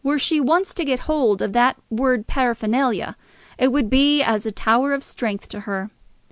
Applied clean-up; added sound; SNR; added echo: none; none; none; none.